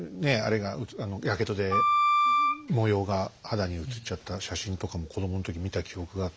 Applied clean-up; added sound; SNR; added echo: none; Wind instrument, woodwind instrument; -5 dB; none.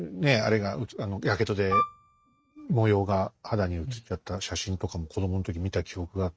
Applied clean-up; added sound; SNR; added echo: neural mask model RNNoise.